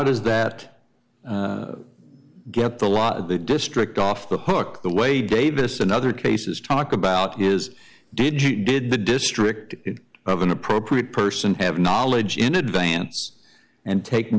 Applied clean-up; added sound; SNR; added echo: none; none; none; none.